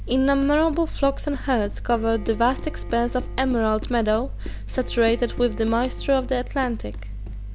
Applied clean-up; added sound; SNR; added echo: none; Bowed string instrument + Run; 19 dB; none.